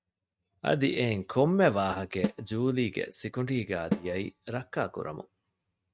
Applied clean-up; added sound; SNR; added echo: neural mask model RNNoise.